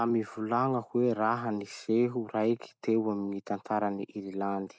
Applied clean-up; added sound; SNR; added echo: none; none; none; none.